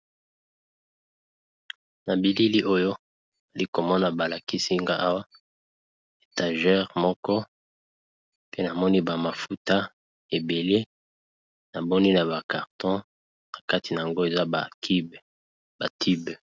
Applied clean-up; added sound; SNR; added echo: none; none; none; none.